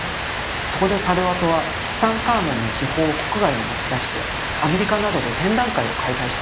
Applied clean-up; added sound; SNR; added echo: none; Rain; 2 dB; none.